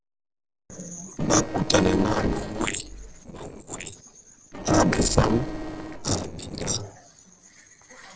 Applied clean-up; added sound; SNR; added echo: neural separator model SepFormer DNS4.